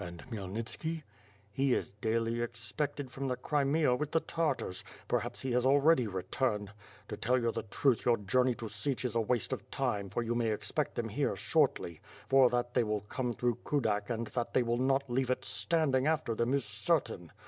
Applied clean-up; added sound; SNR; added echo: none; none; none; none.